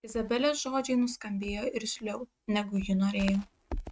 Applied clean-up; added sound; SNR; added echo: neural mask model RNNoise.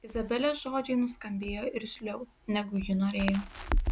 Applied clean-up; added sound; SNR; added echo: none; Crackle; 5 dB; none.